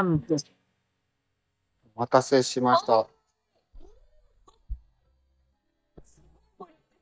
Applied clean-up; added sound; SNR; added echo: neural mask model DeepFilterNet 3.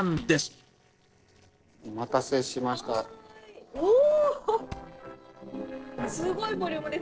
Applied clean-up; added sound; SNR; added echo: neural separator model SepFormer DNS4.